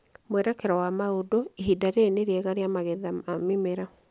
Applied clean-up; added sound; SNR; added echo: none; none; none; none.